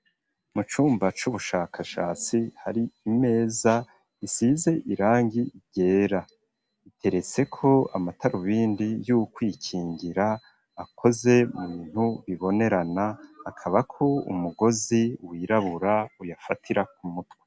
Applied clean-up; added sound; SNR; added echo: none; none; none; none.